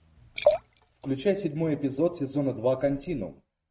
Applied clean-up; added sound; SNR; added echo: neural mask model RNNoise.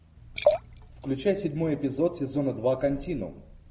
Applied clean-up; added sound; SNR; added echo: none; Liquid; 2 dB; none.